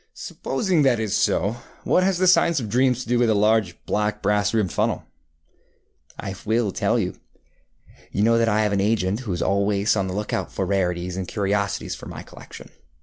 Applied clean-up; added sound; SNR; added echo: none; none; none; none.